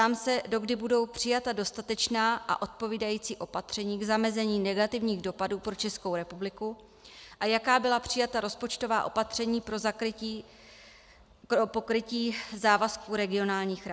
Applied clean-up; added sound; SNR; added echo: none; none; none; none.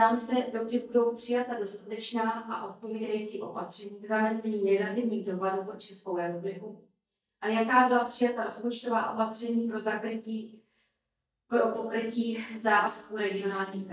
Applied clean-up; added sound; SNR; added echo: neural mask model DeepFilterNet 3.